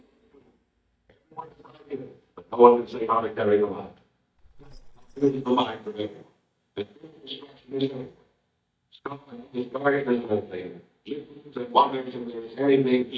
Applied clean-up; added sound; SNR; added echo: neural mask model DeepFilterNet 3.